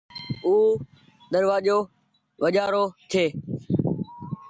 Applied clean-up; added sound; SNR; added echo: none; none; none; none.